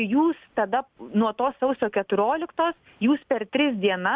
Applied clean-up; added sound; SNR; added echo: none; none; none; none.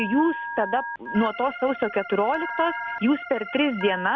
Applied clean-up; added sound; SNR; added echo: none; Telephone + Organ; 9 dB; none.